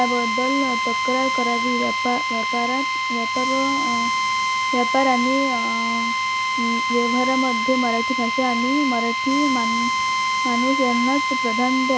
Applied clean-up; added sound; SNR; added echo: none; Drill; -2 dB; none.